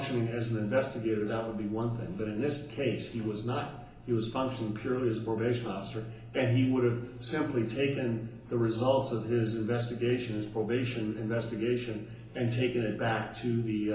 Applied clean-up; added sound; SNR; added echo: none; none; none; reverberation time 0.7 s.